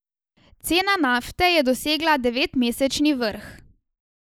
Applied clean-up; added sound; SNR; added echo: neural mask model Resemble Enhance denoiser.